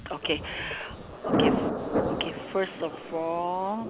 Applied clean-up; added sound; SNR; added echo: none; Thunder; -2 dB; none.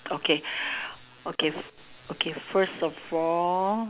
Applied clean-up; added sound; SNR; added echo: none; none; none; none.